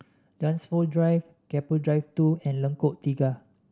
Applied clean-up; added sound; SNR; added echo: none; none; none; none.